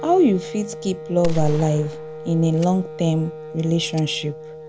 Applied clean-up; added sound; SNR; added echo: none; Wind instrument, woodwind instrument + Gunshot, gunfire; 9 dB; none.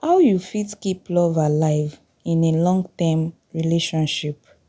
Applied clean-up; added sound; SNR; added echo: none; none; none; none.